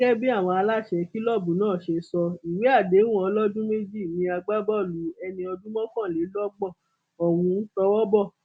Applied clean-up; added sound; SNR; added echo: none; none; none; none.